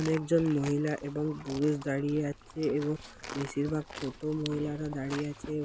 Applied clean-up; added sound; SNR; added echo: none; Livestock, farm animals, working animals; 14 dB; none.